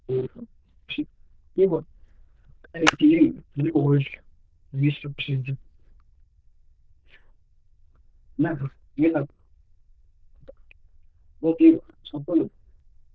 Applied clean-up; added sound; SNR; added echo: neural diffusion model UNIVERSE++.